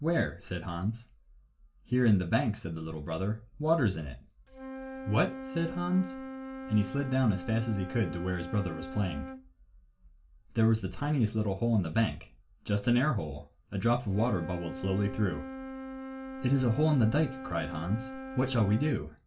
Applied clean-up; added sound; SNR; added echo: none; Wind instrument, woodwind instrument; 13 dB; reverberation time 0.2 s.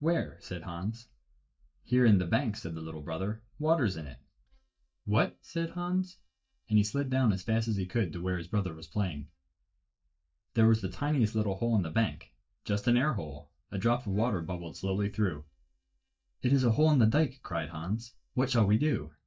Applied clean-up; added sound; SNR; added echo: neural mask model DeepFilterNet 3.